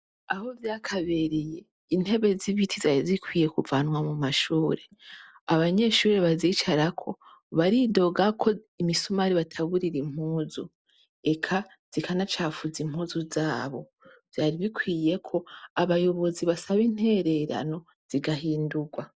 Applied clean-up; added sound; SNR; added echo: none; none; none; none.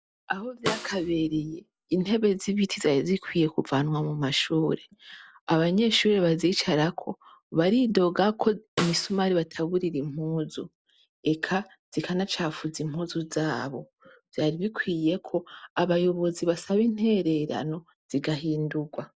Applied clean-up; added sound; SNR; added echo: none; Snare drum; 10 dB; none.